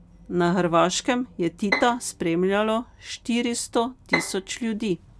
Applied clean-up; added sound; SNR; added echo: none; Bowed string instrument; 7 dB; none.